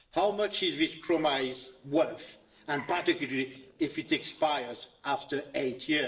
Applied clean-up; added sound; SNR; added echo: neural separator model SepFormer DNS4.